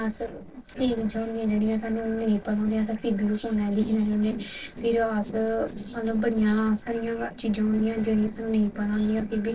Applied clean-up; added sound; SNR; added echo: neural separator model SepFormer DNS4.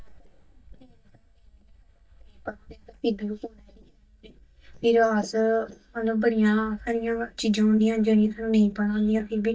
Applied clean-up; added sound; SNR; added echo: neural mask model DeepFilterNet 3.